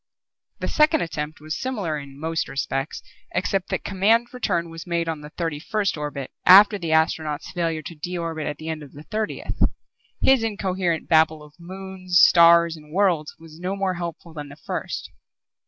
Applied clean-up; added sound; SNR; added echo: none; none; none; none.